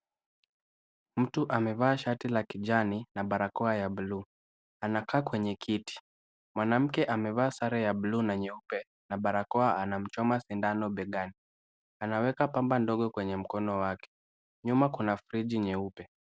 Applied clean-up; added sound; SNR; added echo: none; none; none; none.